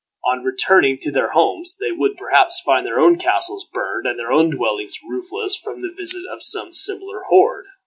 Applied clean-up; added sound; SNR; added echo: none; none; none; none.